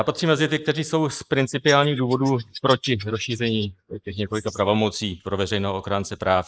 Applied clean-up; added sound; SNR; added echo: neural mask model Resemble Enhance denoiser.